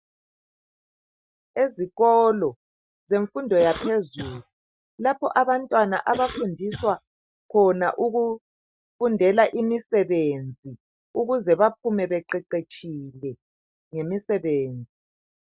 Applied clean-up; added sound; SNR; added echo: classical method Wiener filter.